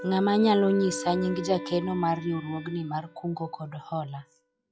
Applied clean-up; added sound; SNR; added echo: classical method log-MMSE.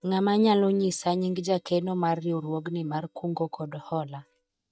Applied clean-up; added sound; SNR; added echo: neural mask model DeepFilterNet 3.